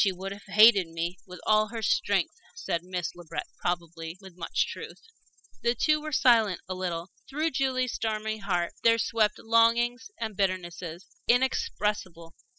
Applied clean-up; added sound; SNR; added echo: classical method spectral subtraction.